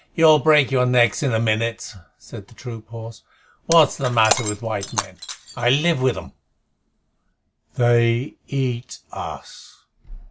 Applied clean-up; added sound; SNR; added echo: none; Shatter; 9 dB; none.